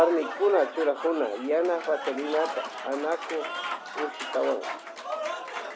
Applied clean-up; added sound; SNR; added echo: none; Applause / Crowd; 7 dB; none.